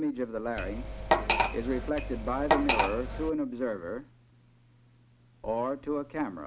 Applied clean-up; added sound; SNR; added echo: none; Cutlery, silverware; -4 dB; none.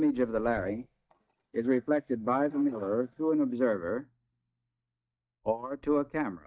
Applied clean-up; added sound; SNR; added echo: neural mask model DeepFilterNet 3.